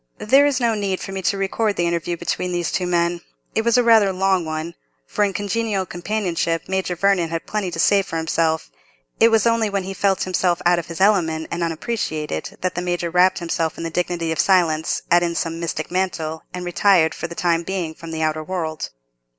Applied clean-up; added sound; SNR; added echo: none; none; none; none.